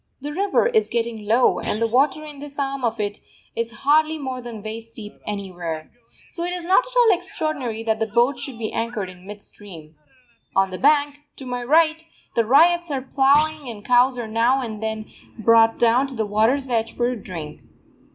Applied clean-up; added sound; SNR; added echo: none; Thump, thud; 16 dB; none.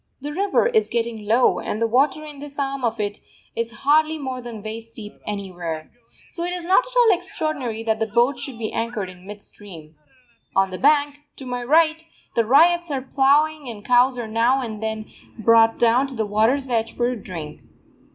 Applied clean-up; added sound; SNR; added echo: none; none; none; none.